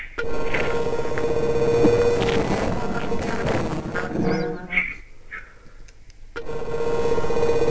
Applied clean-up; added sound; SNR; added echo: neural separator model SepFormer DNS4.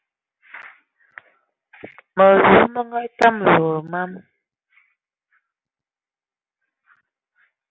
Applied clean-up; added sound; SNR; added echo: none; none; none; none.